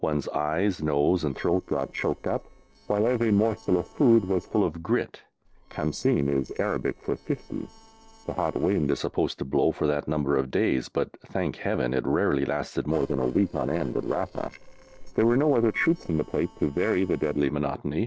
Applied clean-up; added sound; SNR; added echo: neural separator model SepFormer DNS4.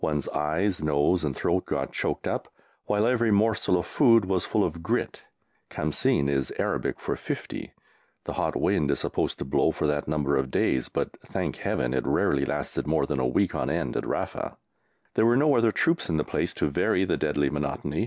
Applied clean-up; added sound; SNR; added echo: none; none; none; none.